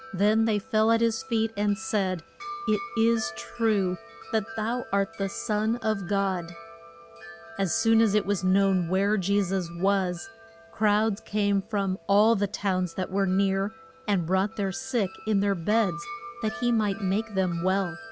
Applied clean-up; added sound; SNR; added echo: none; Wind chime; 17 dB; none.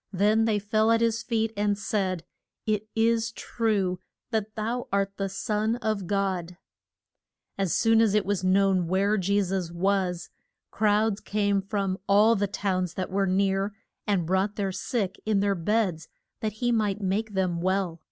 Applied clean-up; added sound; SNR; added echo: none; none; none; none.